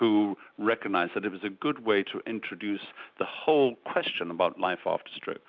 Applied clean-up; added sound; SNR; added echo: none; none; none; none.